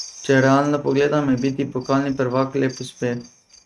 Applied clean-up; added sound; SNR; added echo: neural mask model RNNoise.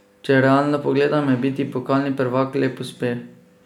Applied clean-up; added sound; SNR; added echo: none; none; none; none.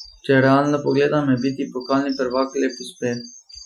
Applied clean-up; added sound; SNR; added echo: classical method Wiener filter.